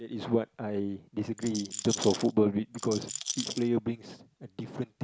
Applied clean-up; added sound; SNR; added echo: none; Rattle; 8 dB; none.